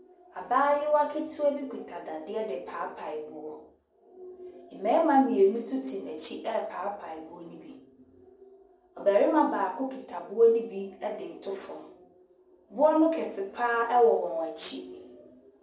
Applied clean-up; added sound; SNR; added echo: none; none; none; none.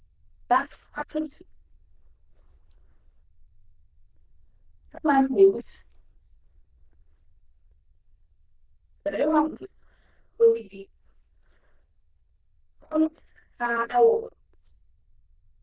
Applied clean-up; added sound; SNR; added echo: neural diffusion model UNIVERSE++.